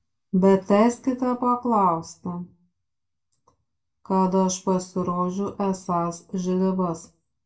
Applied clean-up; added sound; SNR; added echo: none; none; none; reverberation time 0.2 s.